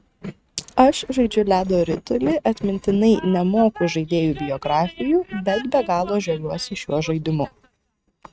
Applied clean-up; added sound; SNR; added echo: neural mask model RNNoise.